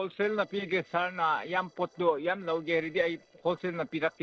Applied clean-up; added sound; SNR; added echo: neural separator model SepFormer DNS4.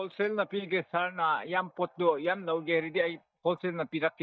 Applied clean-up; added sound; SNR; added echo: neural mask model DeepFilterNet 3.